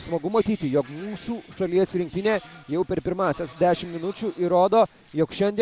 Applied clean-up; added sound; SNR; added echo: none; none; none; none.